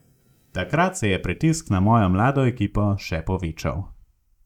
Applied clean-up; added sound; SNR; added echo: neural mask model DeepFilterNet 3.